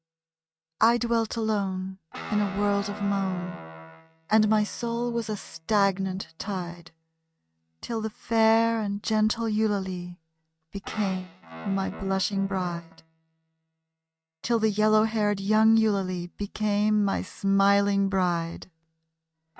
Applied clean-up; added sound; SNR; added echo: neural mask model RNNoise.